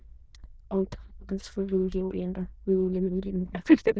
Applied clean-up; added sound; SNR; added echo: neural diffusion model UNIVERSE++.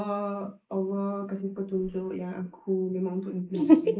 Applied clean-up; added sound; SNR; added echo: neural mask model Resemble Enhance denoiser.